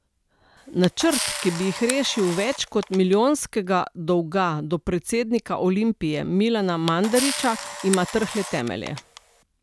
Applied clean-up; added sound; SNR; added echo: none; Camera; 8 dB; none.